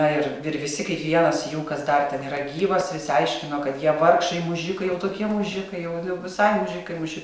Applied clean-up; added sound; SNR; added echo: neural separator model SepFormer DNS4.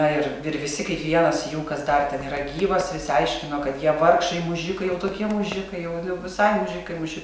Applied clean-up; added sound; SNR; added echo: none; Run; 19 dB; none.